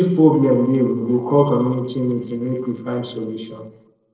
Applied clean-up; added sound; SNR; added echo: neural separator model SepFormer DNS4.